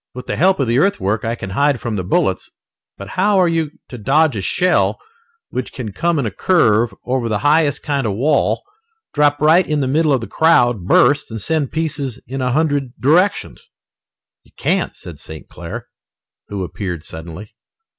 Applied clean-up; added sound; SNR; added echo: none; none; none; none.